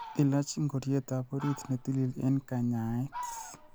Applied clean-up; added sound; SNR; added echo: none; Fowl; 15 dB; none.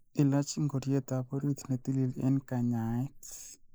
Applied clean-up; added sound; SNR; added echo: neural mask model Resemble Enhance denoiser.